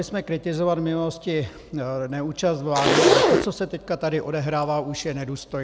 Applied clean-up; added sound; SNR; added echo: none; Zipper (clothing); -3 dB; none.